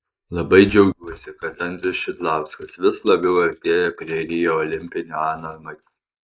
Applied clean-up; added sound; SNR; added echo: neural mask model Resemble Enhance denoiser.